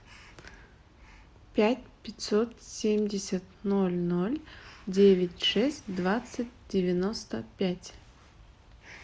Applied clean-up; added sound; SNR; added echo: none; none; none; none.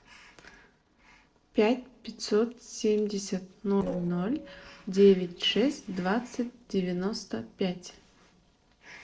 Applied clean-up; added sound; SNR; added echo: neural separator model SepFormer DNS4.